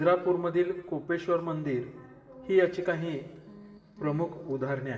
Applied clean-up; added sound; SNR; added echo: none; none; none; reverberation time 1.6 s.